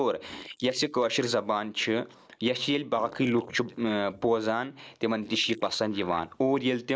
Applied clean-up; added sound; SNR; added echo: neural mask model Resemble Enhance denoiser.